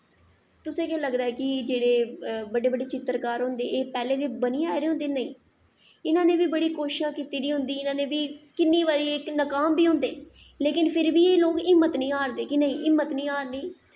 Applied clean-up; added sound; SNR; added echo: none; none; none; none.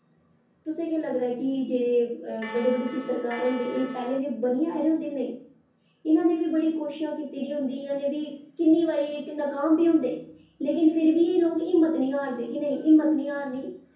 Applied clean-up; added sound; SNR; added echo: none; Bell; 13 dB; reverberation time 0.6 s.